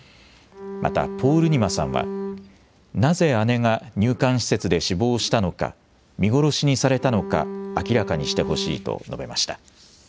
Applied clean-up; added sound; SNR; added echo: none; Bowed string instrument; 9 dB; none.